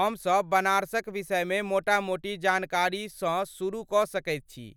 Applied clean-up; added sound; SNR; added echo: none; none; none; none.